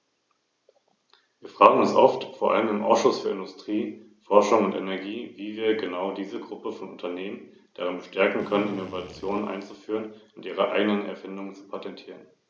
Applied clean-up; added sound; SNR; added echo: none; Drill; 18 dB; none.